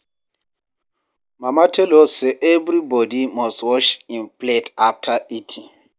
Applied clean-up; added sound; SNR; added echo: none; none; none; none.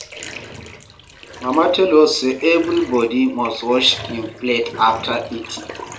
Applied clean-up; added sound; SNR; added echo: none; Bathtub (filling or washing); 16 dB; reverberation time 0.3 s.